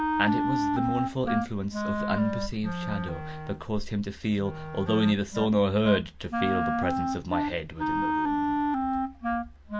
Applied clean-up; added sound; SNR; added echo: none; Wind instrument, woodwind instrument; 1 dB; none.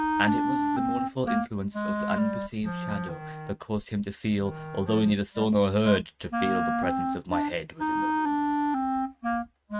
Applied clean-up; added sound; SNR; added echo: neural mask model RNNoise.